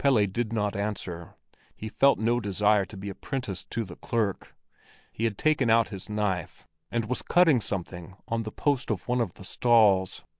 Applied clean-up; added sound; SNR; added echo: none; none; none; none.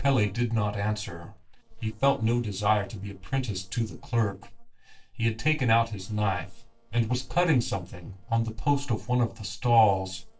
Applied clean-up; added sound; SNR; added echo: neural separator model SepFormer DNS4.